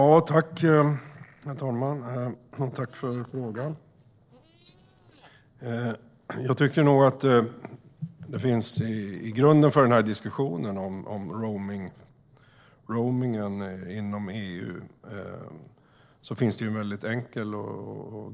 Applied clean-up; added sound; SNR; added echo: neural separator model SepFormer DNS4.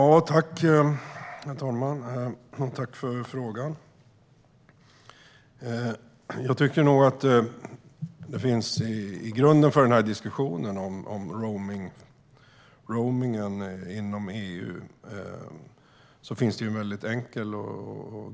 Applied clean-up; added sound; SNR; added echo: none; none; none; none.